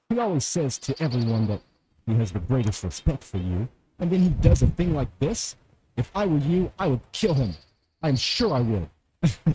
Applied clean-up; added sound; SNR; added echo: neural mask model RNNoise.